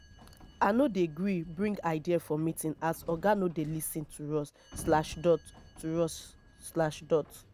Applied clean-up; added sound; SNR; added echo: none; Sliding door; 20 dB; none.